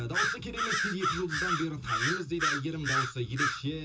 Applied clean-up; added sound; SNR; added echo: none; Bird vocalization, bird call, bird song; -3 dB; reverberation time 0.2 s.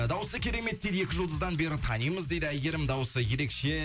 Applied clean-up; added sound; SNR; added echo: none; none; none; none.